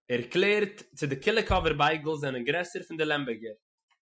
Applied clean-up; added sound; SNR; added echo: classical method Wiener filter.